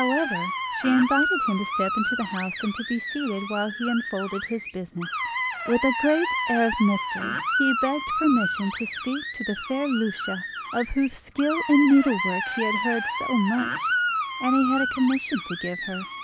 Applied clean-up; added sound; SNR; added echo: none; Screech; 3 dB; none.